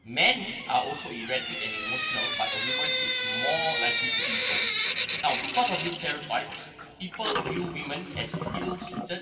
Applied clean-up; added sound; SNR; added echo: none; Drip / Sink (filling or washing); -3 dB; reverberation time 2.4 s.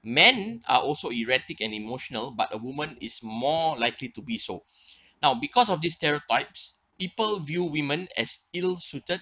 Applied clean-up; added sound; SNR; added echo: none; none; none; none.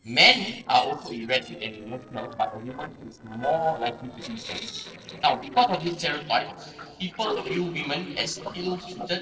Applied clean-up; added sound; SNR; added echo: neural separator model SepFormer DNS4.